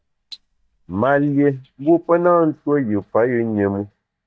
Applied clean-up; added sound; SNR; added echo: neural mask model DeepFilterNet 3.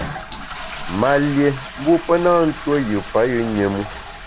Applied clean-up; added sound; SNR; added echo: none; Toilet flush; 11 dB; none.